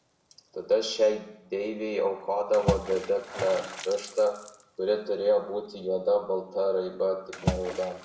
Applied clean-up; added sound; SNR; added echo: none; Water / Splash, splatter; 11 dB; reverberation time 0.6 s.